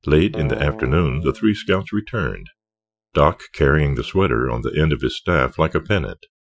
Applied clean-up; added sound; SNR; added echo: classical method Wiener filter.